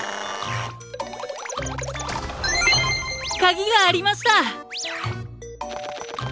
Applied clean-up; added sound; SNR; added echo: none; Explosion; 11 dB; none.